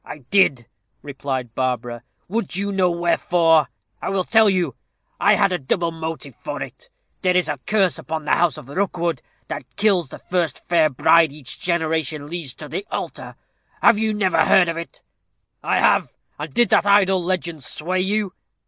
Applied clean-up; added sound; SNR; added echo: none; none; none; none.